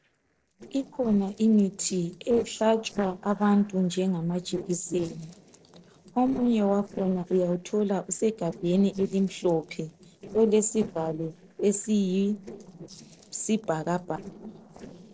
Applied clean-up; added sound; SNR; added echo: neural separator model SepFormer DNS4.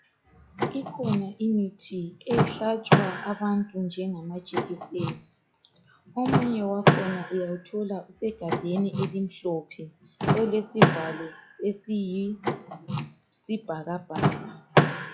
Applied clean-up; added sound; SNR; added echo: classical method log-MMSE.